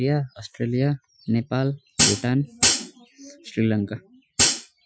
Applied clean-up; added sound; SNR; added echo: classical method Wiener filter.